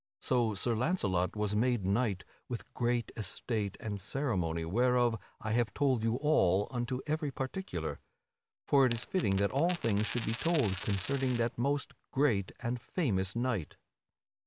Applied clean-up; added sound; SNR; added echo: none; Coin (dropping); 3 dB; none.